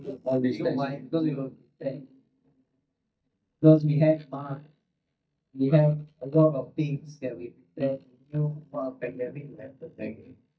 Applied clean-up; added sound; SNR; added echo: neural mask model DeepFilterNet 3.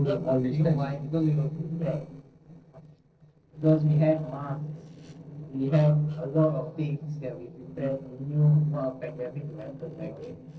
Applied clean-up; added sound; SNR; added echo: neural separator model SepFormer DNS4.